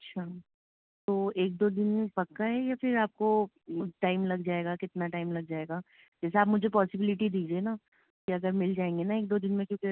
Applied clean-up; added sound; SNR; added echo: none; none; none; none.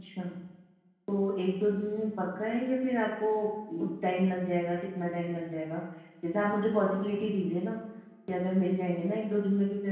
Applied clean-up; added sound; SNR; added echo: none; none; none; reverberation time 0.9 s.